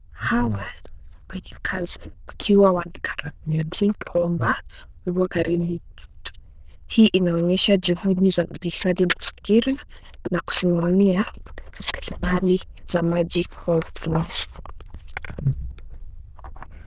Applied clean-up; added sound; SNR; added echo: neural diffusion model UNIVERSE++.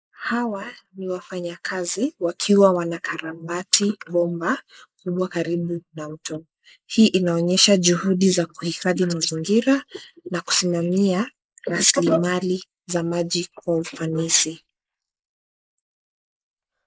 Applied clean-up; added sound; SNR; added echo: neural mask model Resemble Enhance denoiser.